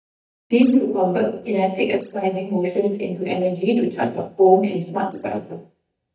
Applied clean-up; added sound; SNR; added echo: neural mask model DeepFilterNet 3.